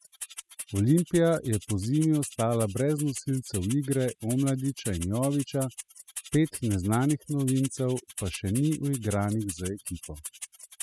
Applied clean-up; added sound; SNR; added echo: classical method spectral subtraction.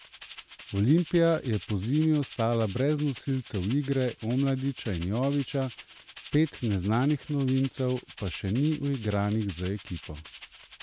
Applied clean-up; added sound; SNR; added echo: none; Rattle (instrument); 10 dB; none.